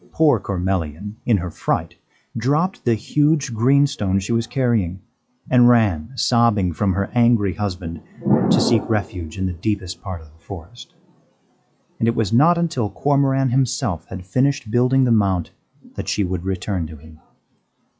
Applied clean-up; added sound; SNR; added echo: classical method log-MMSE.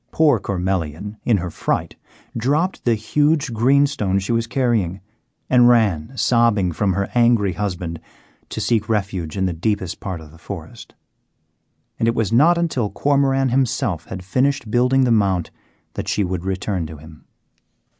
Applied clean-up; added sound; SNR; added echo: none; none; none; none.